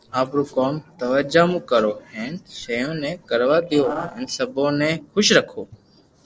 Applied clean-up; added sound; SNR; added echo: neural separator model SepFormer DNS4.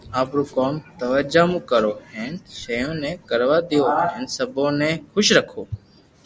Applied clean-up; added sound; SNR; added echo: none; none; none; none.